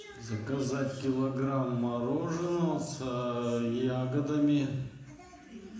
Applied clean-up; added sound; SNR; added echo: none; none; none; reverberation time 0.9 s.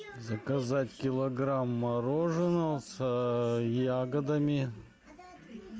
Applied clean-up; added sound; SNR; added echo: none; none; none; none.